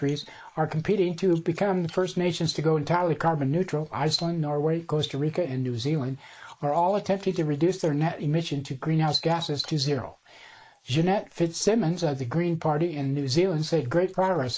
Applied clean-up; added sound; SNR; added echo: neural mask model Resemble Enhance denoiser.